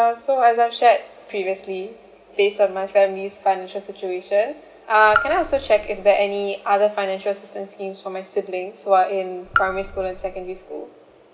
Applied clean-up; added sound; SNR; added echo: none; Raindrop / Drip; 7 dB; none.